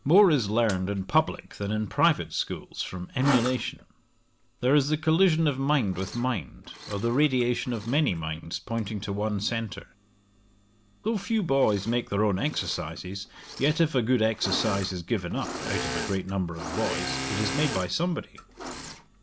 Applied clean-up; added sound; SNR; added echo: none; Engine / Mechanisms; 11 dB; none.